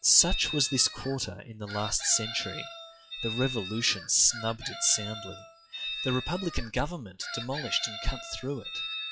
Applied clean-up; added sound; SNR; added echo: classical method log-MMSE.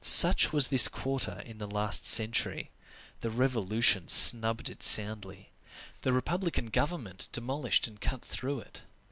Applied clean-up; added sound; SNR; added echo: none; none; none; none.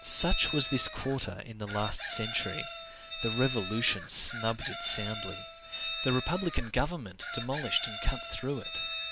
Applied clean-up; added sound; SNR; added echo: none; Chicken, rooster; 9 dB; none.